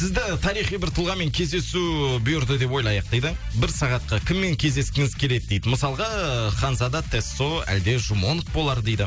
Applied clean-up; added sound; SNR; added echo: none; none; none; none.